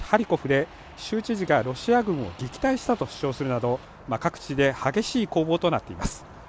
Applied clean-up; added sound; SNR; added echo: none; none; none; none.